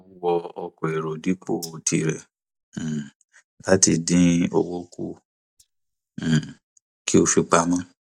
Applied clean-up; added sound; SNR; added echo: neural mask model DeepFilterNet 3.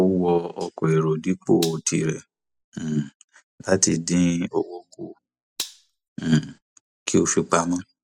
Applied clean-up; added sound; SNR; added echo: classical method spectral subtraction.